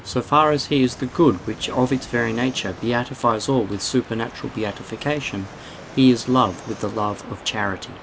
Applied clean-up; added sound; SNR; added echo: none; Crow + Fixed-wing aircraft, airplane; 17 dB; none.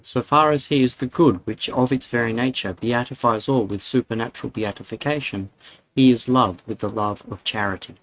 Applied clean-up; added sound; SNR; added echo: neural mask model RNNoise.